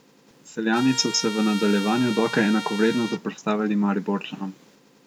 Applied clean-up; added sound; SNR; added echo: none; Trumpet; 11 dB; none.